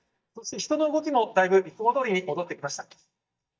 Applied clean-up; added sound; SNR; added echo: neural mask model DeepFilterNet 3.